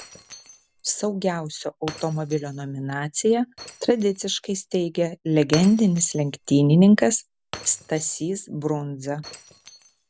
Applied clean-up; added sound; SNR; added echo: none; Shatter; 20 dB; none.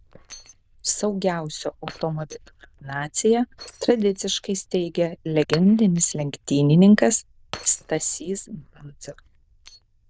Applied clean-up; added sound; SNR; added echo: neural diffusion model UNIVERSE++.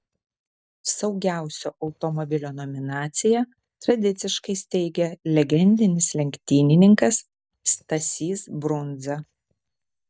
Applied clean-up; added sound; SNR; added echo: neural mask model DeepFilterNet 3.